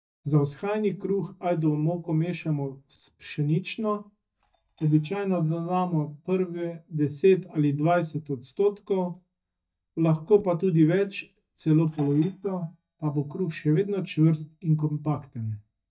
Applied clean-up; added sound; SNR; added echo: neural mask model DeepFilterNet 3.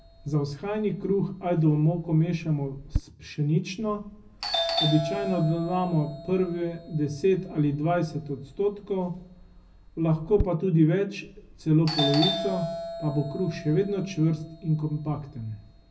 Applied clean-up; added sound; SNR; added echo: none; Doorbell; 9 dB; reverberation time 0.4 s.